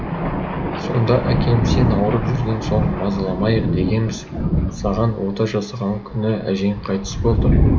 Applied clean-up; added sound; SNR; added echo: none; Thunder; 0 dB; none.